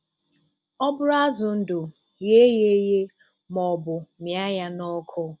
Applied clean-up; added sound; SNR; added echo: none; none; none; none.